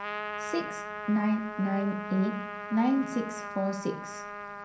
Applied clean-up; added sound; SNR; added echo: none; Trumpet; 7 dB; reverberation time 0.6 s.